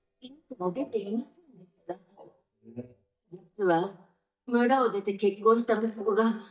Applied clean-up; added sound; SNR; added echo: neural mask model DeepFilterNet 3.